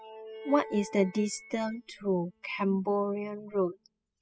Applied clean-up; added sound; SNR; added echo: classical method spectral subtraction.